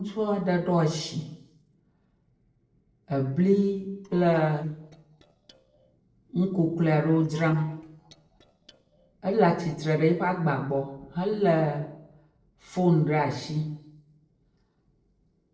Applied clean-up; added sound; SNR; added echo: neural separator model SepFormer DNS4.